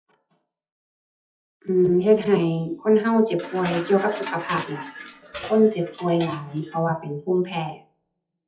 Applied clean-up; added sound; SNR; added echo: classical method WPE with log-MMSE.